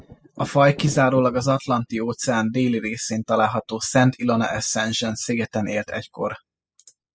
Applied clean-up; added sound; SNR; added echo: classical method spectral subtraction.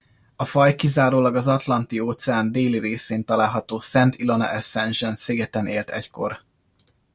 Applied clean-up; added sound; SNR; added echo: none; none; none; none.